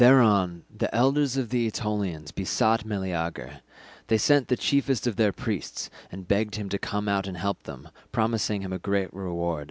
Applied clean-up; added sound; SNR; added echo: none; none; none; none.